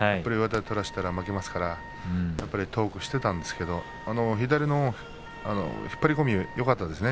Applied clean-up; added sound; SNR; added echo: none; Wind instrument, woodwind instrument + Fireworks; 17 dB; none.